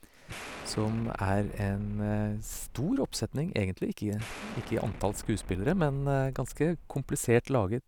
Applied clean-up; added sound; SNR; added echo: none; Explosion; 13 dB; none.